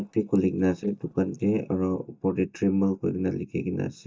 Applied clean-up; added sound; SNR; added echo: neural mask model DeepFilterNet 3.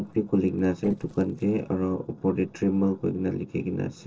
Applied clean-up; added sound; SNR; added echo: neural separator model SepFormer DNS4.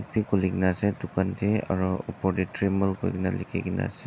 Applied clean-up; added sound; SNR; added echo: none; none; none; none.